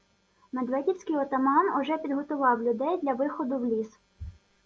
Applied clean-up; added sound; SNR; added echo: none; none; none; none.